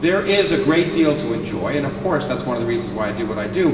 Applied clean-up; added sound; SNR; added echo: none; Engine; 11 dB; reverberation time 2.5 s.